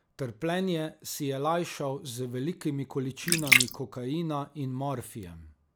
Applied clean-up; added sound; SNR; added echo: none; Splash, splatter; -3 dB; none.